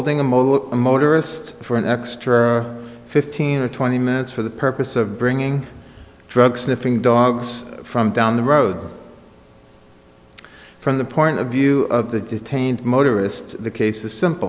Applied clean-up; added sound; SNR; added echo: none; none; none; none.